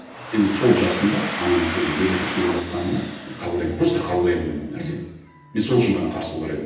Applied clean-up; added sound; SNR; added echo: none; Domestic sounds, home sounds; 10 dB; reverberation time 0.9 s.